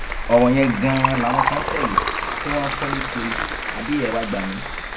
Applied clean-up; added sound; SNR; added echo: none; Applause + Liquid; 2 dB; none.